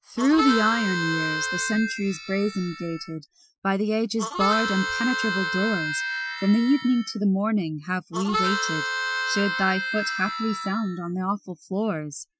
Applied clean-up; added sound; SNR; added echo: classical method Wiener filter.